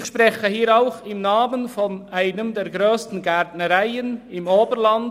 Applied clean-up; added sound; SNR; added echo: none; none; none; none.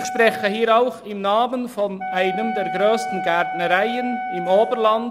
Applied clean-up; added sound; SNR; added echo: none; Wind instrument, woodwind instrument; 8 dB; none.